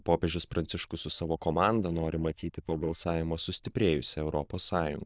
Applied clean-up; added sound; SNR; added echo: neural diffusion model UNIVERSE++.